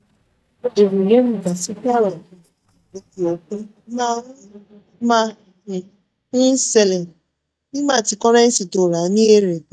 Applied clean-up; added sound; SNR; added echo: neural mask model DeepFilterNet 3.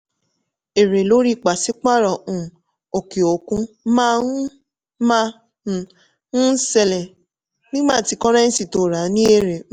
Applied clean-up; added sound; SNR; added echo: none; none; none; none.